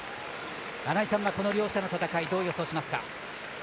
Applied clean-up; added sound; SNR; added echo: none; Wind instrument, woodwind instrument; 20 dB; none.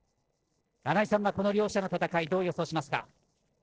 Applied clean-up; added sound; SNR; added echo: neural separator model SepFormer DNS4.